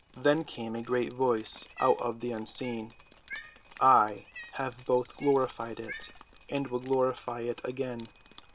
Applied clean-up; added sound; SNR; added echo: none; Drip + Cat; 19 dB; none.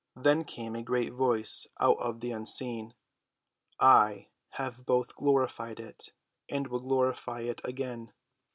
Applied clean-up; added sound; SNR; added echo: none; none; none; none.